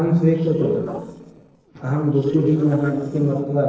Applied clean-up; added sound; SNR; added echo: neural separator model SepFormer DNS4.